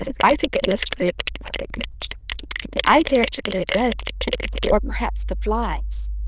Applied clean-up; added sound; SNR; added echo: neural diffusion model UNIVERSE++.